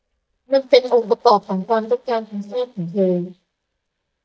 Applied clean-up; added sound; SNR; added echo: neural mask model DeepFilterNet 3.